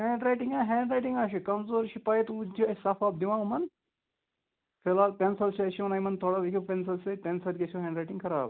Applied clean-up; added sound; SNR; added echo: none; none; none; none.